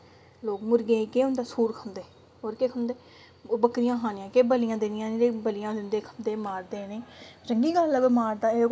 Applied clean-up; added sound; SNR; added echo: none; none; none; none.